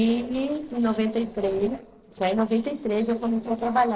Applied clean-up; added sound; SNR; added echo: neural separator model SepFormer DNS4.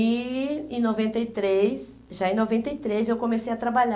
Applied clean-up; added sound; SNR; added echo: none; none; none; none.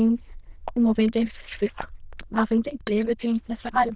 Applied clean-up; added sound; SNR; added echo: neural diffusion model UNIVERSE++.